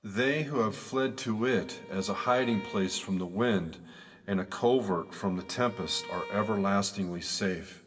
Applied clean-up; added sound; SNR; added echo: none; Bowed string instrument; 19 dB; reverberation time 1.6 s.